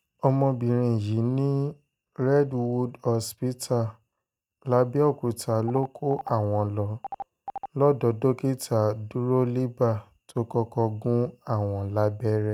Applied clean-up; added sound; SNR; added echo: neural mask model RNNoise.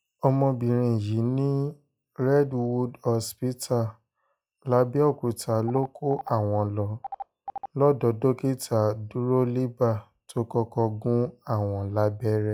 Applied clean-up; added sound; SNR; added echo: classical method log-MMSE.